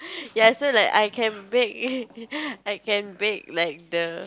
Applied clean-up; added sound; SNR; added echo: none; none; none; none.